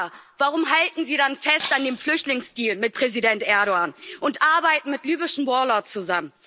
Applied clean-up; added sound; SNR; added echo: none; Shatter; 14 dB; none.